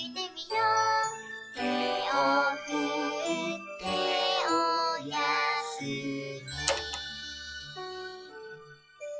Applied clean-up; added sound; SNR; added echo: classical method log-MMSE.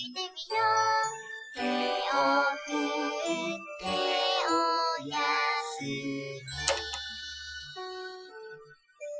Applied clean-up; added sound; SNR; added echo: classical method Wiener filter.